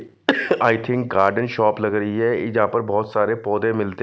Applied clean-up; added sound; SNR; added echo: none; none; none; none.